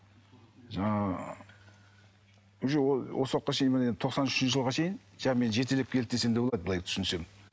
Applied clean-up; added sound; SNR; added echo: none; none; none; none.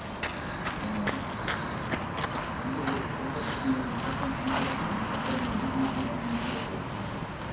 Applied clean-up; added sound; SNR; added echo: none; Walk, footsteps; -4 dB; reverberation time 0.6 s.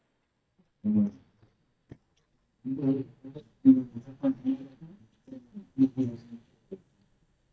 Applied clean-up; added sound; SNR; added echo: neural mask model DeepFilterNet 3.